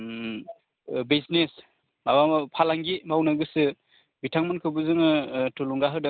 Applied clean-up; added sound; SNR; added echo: none; none; none; none.